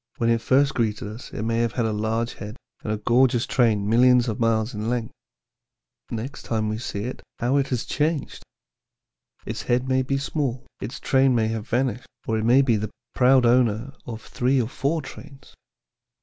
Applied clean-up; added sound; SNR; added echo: none; none; none; none.